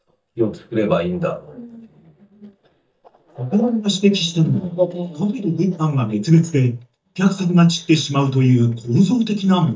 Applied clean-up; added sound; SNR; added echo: neural mask model DeepFilterNet 3.